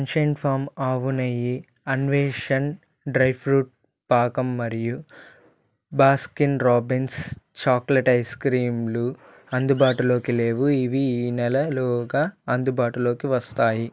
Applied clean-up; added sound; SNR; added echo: neural mask model Resemble Enhance denoiser.